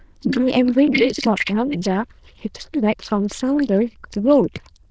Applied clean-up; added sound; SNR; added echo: neural diffusion model UNIVERSE++.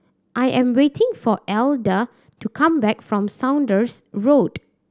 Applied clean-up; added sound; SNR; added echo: none; none; none; none.